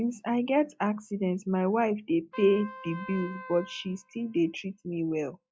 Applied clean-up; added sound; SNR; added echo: classical method log-MMSE.